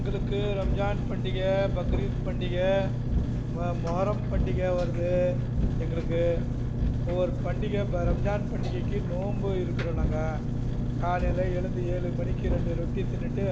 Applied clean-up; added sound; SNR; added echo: none; Engine; -4 dB; none.